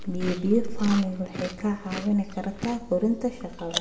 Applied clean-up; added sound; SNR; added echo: none; Chewing, mastication; 12 dB; reverberation time 0.8 s.